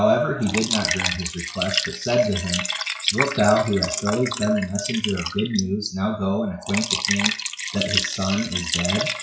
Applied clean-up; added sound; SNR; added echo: classical method WPE with log-MMSE.